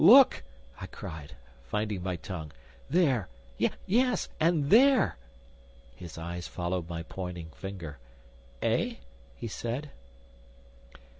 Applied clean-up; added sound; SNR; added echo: none; none; none; none.